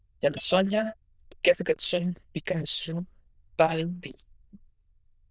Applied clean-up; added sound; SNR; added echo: neural diffusion model UNIVERSE++.